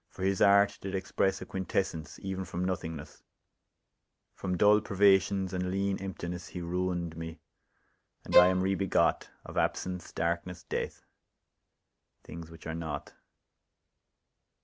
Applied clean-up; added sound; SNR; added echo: none; Bowed string instrument; 0 dB; none.